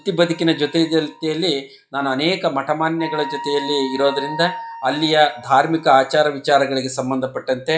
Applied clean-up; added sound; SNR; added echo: classical method log-MMSE.